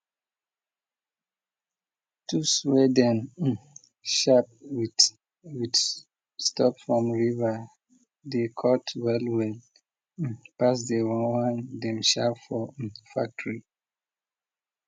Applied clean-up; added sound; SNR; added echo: none; none; none; none.